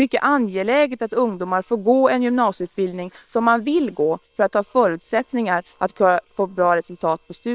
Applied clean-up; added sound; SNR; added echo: neural separator model SepFormer WHAM!.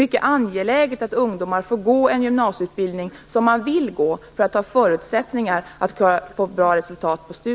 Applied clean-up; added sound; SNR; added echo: none; none; none; none.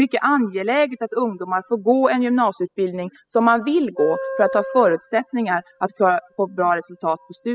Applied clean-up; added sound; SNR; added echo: classical method spectral subtraction.